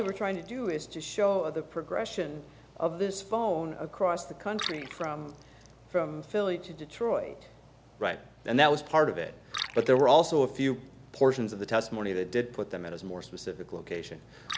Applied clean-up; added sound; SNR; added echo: none; Liquid; 17 dB; none.